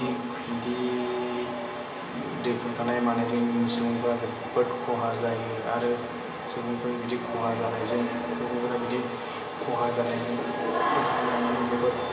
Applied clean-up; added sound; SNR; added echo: none; Tambourine; 13 dB; reverberation time 0.4 s.